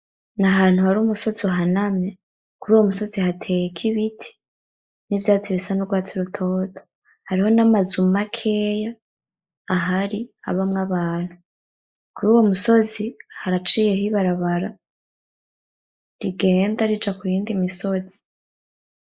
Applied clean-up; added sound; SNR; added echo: neural mask model Resemble Enhance denoiser.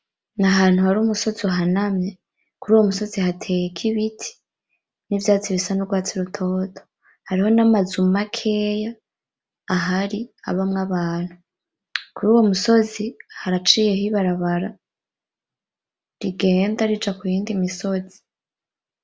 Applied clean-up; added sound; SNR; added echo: none; none; none; none.